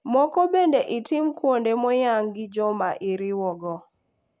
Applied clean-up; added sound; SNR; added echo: none; none; none; none.